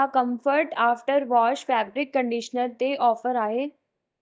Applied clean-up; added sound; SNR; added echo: neural mask model DeepFilterNet 3.